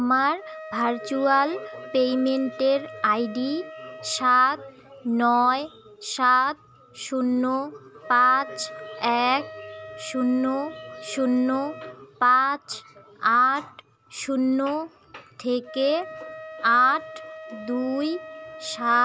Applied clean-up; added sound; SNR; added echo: none; Wind instrument, woodwind instrument; 17 dB; none.